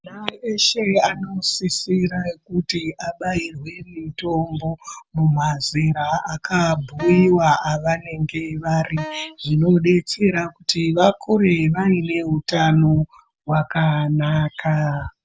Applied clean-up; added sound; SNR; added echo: none; Wind instrument, woodwind instrument; 16 dB; none.